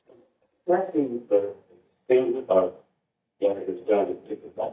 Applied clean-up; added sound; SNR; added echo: neural mask model DeepFilterNet 3.